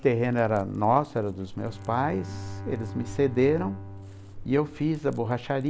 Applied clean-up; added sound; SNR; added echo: none; Bowed string instrument + Crackle; 13 dB; none.